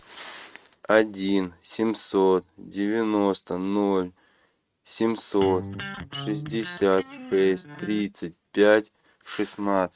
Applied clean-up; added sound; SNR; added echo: neural mask model RNNoise.